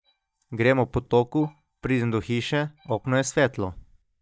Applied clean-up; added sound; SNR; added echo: neural mask model DeepFilterNet 3.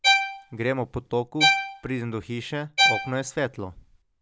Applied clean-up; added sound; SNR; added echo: none; Bowed string instrument; -4 dB; none.